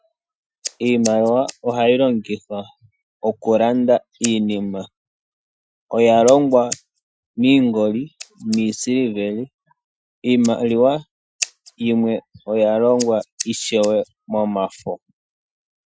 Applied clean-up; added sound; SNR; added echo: classical method Wiener filter.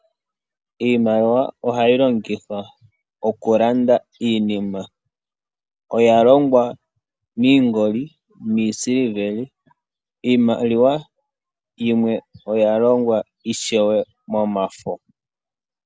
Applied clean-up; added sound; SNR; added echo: none; none; none; none.